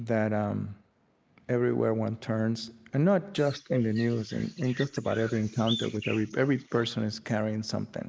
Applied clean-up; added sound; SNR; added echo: neural mask model Resemble Enhance denoiser.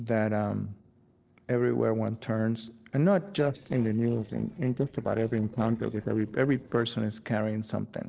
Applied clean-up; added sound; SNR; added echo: neural separator model SepFormer DNS4.